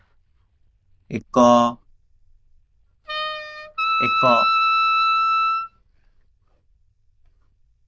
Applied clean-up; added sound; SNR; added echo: neural diffusion model UNIVERSE++.